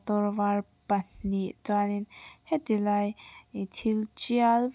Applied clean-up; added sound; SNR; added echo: none; none; none; none.